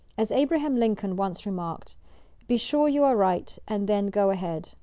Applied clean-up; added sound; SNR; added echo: none; none; none; none.